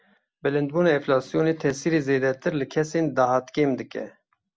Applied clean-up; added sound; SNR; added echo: none; none; none; none.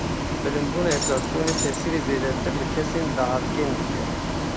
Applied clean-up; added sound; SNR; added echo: none; Bus + Shatter; -2 dB; none.